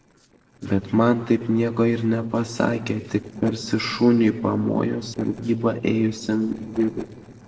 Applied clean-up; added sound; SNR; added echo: neural separator model SepFormer DNS4.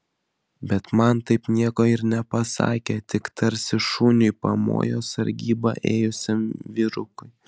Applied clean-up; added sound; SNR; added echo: none; none; none; none.